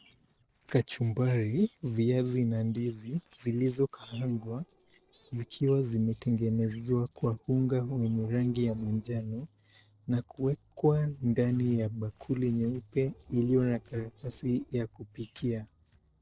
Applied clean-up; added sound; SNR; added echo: neural separator model SepFormer DNS4.